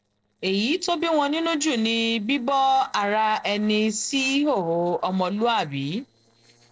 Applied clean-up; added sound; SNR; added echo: neural separator model SepFormer DNS4.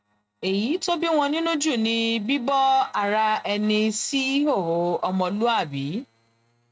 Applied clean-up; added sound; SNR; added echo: neural mask model RNNoise.